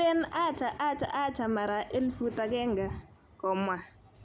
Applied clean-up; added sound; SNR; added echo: none; none; none; none.